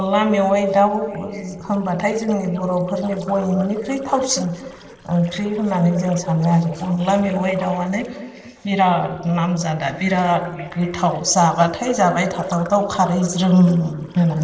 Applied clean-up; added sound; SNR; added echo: neural separator model SepFormer DNS4.